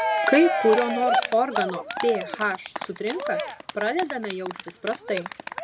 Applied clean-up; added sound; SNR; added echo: none; Cheering; 3 dB; none.